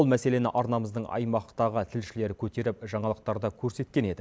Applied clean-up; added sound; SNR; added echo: none; none; none; none.